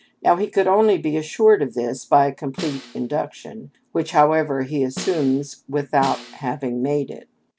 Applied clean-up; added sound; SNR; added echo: none; Snare drum; 16 dB; none.